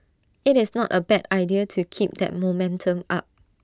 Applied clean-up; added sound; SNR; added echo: none; none; none; none.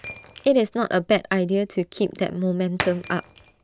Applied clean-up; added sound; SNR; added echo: none; Shatter; 15 dB; none.